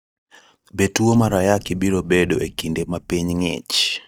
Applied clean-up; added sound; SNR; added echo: neural mask model DeepFilterNet 3.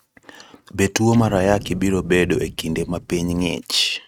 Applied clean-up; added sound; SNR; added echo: neural mask model RNNoise.